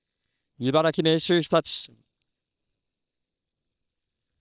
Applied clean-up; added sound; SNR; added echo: neural separator model SepFormer WHAM!.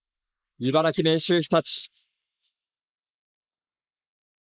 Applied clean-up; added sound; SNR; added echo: neural mask model Resemble Enhance denoiser.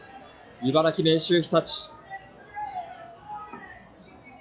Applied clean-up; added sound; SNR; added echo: classical method log-MMSE.